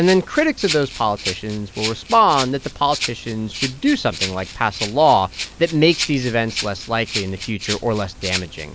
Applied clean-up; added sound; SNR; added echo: none; Rattle (instrument); 10 dB; none.